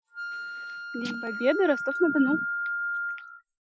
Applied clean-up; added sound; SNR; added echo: classical method Wiener filter.